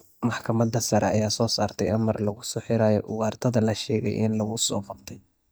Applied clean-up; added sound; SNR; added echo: neural mask model DeepFilterNet 3.